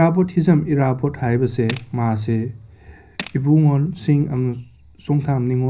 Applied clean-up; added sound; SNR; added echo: none; Tools; 18 dB; reverberation time 0.5 s.